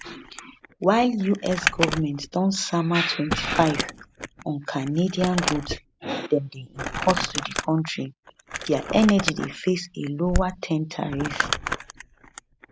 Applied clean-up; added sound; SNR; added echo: none; Crumpling, crinkling; 6 dB; none.